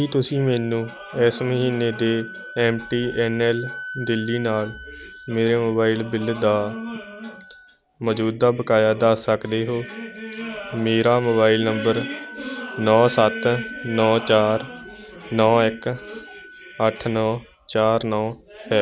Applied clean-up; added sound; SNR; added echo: none; Wind instrument, woodwind instrument; 18 dB; none.